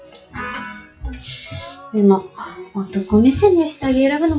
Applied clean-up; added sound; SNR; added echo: classical method WPE with log-MMSE.